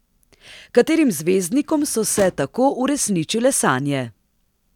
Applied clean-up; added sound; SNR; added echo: none; Drawer open or close / Wood; 19 dB; none.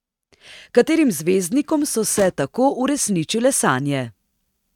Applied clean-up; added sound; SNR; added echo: neural mask model RNNoise.